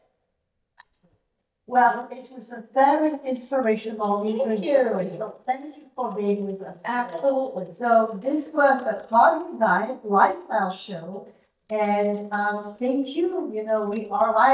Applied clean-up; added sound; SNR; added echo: neural mask model DeepFilterNet 3.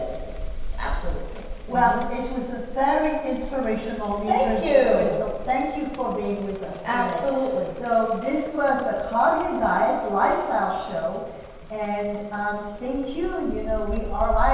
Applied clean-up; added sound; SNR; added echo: none; Rain; 8 dB; reverberation time 1.2 s.